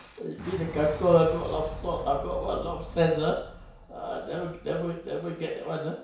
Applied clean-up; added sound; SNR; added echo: none; Boom; 13 dB; reverberation time 0.6 s.